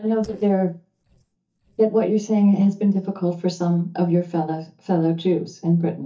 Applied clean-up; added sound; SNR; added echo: neural mask model DeepFilterNet 3.